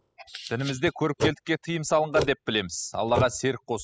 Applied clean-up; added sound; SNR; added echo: classical method spectral subtraction.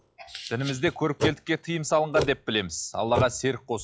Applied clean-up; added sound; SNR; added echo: classical method log-MMSE.